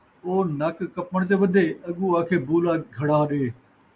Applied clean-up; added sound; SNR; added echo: none; none; none; none.